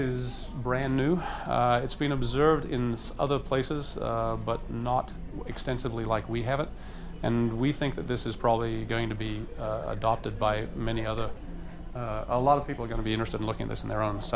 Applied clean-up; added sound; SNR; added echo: none; Chatter; 8 dB; none.